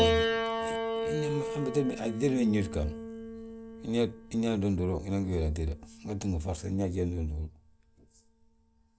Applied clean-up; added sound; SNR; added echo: none; Piano; 4 dB; none.